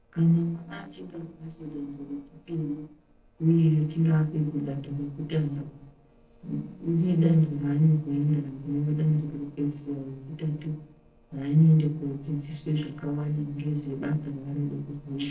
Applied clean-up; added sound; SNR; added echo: neural separator model SepFormer DNS4.